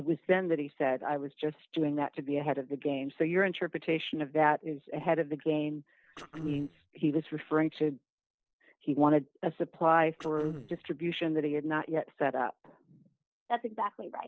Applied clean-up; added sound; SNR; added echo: neural separator model SepFormer DNS4.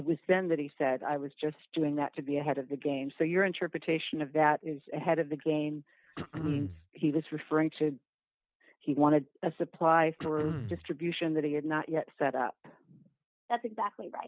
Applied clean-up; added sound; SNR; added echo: neural mask model RNNoise.